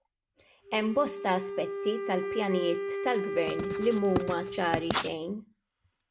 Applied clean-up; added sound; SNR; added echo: none; Writing + Wind instrument, woodwind instrument; 4 dB; none.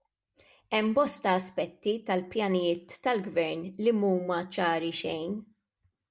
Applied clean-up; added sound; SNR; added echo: none; none; none; none.